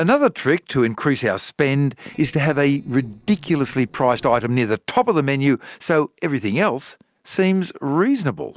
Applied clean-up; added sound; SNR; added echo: neural separator model SepFormer DNS4.